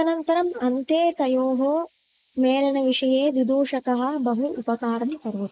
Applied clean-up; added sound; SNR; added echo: neural mask model Resemble Enhance denoiser.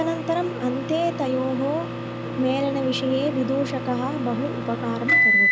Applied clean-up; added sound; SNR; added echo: none; Microwave oven; 0 dB; none.